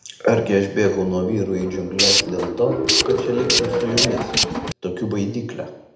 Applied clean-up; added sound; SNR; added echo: none; Tools; -1 dB; reverberation time 0.8 s.